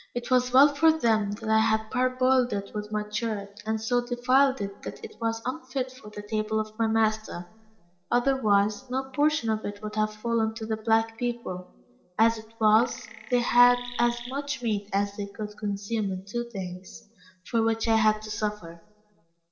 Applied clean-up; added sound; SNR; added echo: neural separator model SepFormer DNS4.